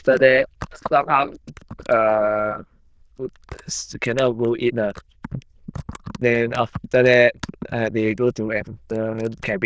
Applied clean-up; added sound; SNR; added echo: neural diffusion model UNIVERSE++.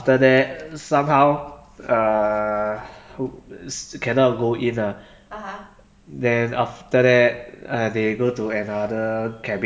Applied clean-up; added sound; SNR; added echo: none; none; none; none.